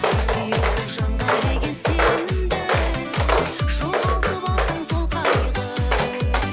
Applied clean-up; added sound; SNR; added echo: none; Walk, footsteps; 2 dB; none.